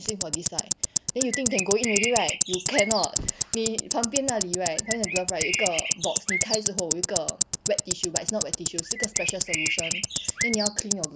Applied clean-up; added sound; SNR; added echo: none; Bird + Tick-tock; -2 dB; none.